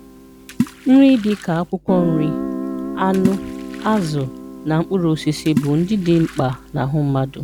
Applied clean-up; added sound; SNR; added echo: none; Guitar + Water / Splash, splatter; 8 dB; none.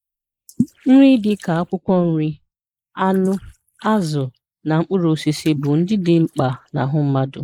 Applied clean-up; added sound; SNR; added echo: neural mask model Resemble Enhance denoiser.